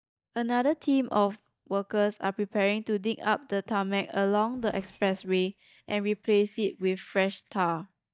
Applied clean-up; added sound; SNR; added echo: neural mask model DeepFilterNet 3.